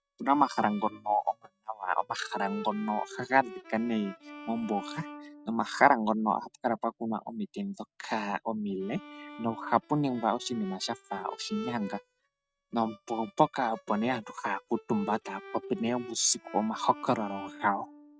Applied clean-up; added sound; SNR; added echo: neural mask model RNNoise.